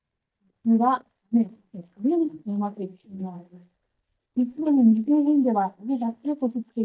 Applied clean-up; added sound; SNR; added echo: neural mask model DeepFilterNet 3.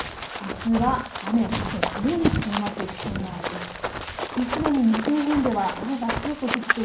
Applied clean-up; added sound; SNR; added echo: none; Run; 4 dB; reverberation time 0.6 s.